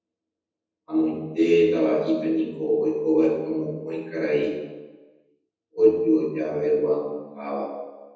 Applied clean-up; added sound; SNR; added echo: none; none; none; reverberation time 1.1 s.